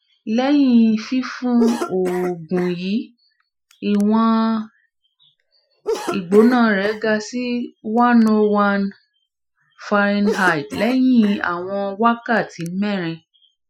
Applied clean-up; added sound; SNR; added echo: classical method Wiener filter.